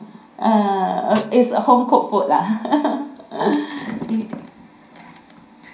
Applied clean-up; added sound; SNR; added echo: none; Snare drum; 18 dB; reverberation time 0.5 s.